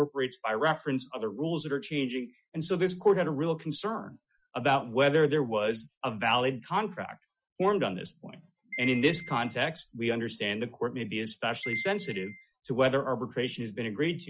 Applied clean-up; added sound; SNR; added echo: classical method Wiener filter.